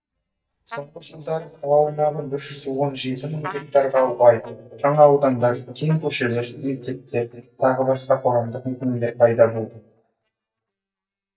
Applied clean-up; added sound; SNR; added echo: neural mask model DeepFilterNet 3.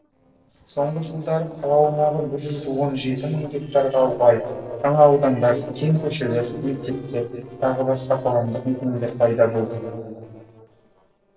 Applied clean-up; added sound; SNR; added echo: neural separator model SepFormer DNS4.